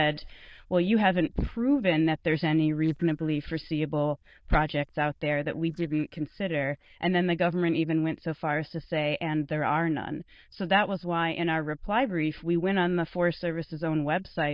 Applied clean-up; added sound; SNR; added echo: neural diffusion model UNIVERSE++.